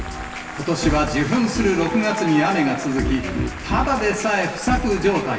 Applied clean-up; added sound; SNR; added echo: none; Applause; 12 dB; reverberation time 1.4 s.